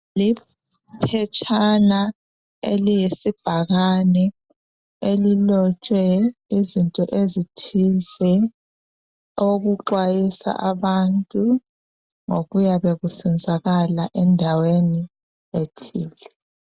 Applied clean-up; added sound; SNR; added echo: none; none; none; none.